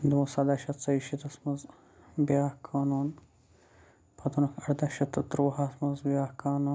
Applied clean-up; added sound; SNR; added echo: none; none; none; none.